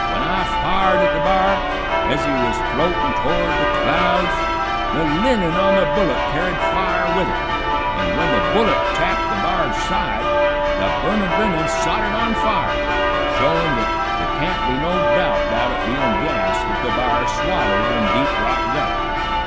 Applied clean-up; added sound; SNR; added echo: none; Church bell; -4 dB; none.